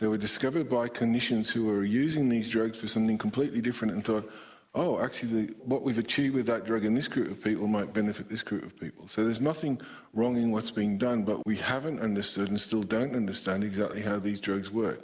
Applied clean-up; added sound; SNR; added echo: none; none; none; none.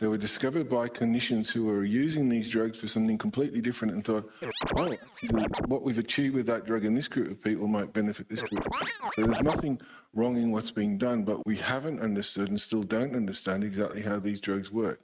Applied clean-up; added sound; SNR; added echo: neural mask model RNNoise.